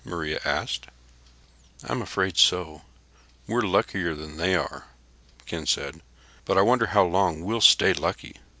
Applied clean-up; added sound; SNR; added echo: none; none; none; none.